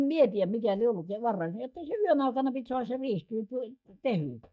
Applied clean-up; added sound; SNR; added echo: neural mask model DeepFilterNet 3.